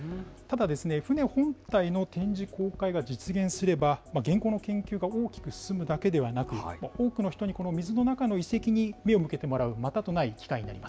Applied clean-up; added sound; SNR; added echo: none; none; none; none.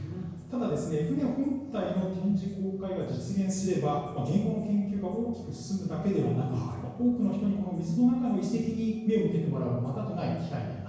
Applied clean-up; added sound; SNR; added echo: none; none; none; reverberation time 1.0 s.